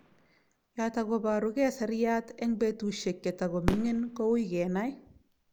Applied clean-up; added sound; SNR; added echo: none; Fireworks; 11 dB; none.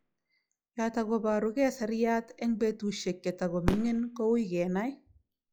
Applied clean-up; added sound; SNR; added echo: classical method log-MMSE.